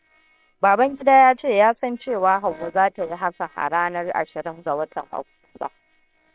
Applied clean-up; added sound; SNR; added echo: neural separator model SepFormer WHAM!.